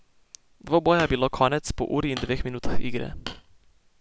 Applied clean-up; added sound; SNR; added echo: none; Hammer; 18 dB; none.